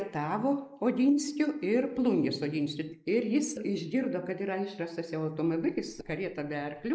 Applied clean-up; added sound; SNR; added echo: neural mask model Resemble Enhance denoiser.